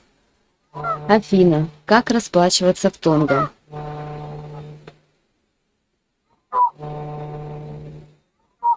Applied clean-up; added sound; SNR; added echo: neural mask model RNNoise.